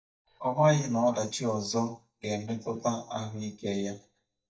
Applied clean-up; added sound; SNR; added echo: neural mask model DeepFilterNet 3.